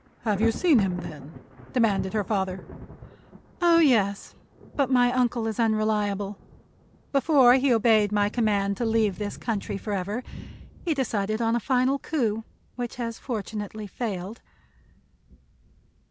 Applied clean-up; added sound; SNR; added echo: none; Thunder; 17 dB; none.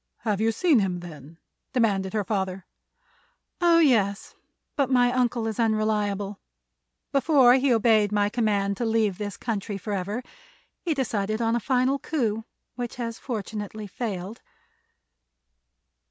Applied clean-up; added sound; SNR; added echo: none; none; none; none.